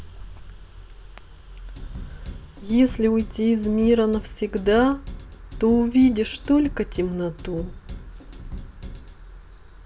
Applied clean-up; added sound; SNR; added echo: none; Drum kit; 13 dB; none.